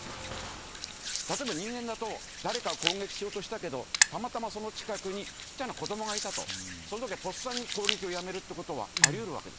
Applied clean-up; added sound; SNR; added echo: none; Hands; -2 dB; none.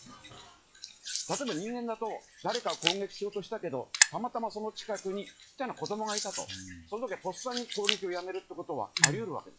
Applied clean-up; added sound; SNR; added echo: classical method log-MMSE.